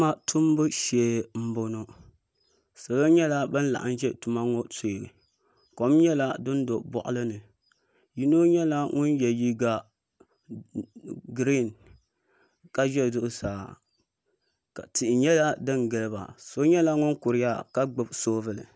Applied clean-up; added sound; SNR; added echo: none; none; none; none.